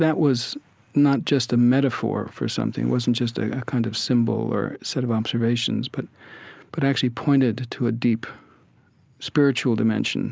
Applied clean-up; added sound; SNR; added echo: none; none; none; none.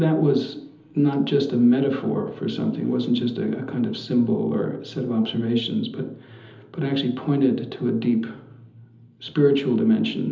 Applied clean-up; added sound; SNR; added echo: none; none; none; reverberation time 1.2 s.